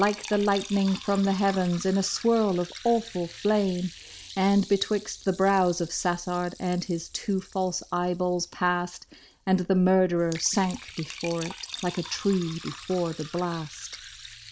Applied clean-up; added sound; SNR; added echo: none; Liquid; 17 dB; none.